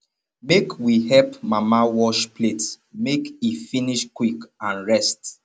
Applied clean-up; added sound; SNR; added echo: none; none; none; none.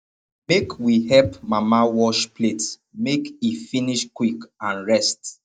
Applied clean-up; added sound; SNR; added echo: neural mask model DeepFilterNet 3.